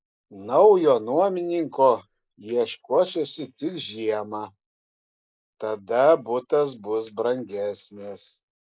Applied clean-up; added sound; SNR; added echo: neural mask model Resemble Enhance denoiser.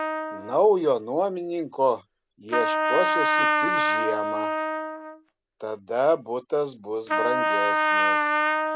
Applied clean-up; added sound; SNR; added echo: none; Trumpet; -1 dB; none.